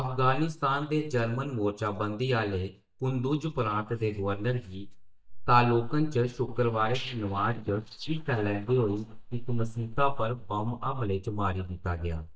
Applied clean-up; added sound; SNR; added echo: neural mask model DeepFilterNet 3.